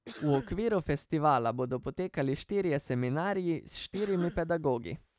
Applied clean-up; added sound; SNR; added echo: none; Cough; 18 dB; none.